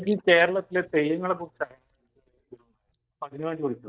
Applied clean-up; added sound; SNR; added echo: neural mask model DeepFilterNet 3.